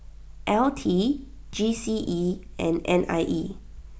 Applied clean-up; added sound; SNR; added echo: none; none; none; none.